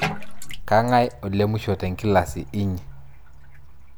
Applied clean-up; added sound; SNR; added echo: none; Bathtub (filling or washing); 14 dB; none.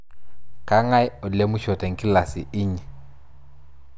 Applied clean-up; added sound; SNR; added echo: none; none; none; none.